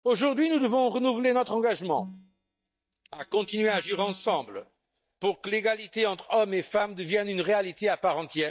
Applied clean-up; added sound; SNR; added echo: neural mask model DeepFilterNet 3.